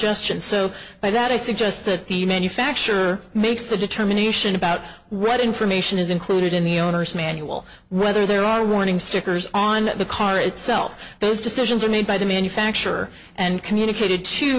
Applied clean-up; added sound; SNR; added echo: none; none; none; none.